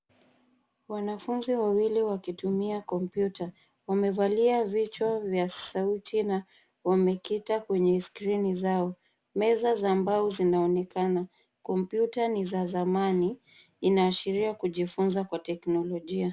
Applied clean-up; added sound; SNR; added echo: none; none; none; none.